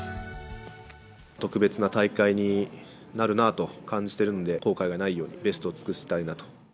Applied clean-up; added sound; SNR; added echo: none; none; none; none.